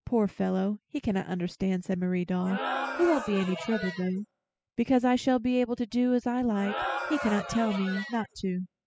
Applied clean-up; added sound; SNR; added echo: classical method spectral subtraction.